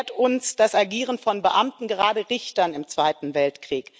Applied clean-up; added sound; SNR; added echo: none; none; none; none.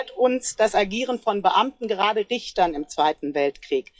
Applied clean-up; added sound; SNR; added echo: classical method WPE with log-MMSE.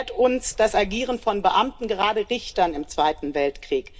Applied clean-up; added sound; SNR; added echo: none; Bird; 19 dB; reverberation time 0.3 s.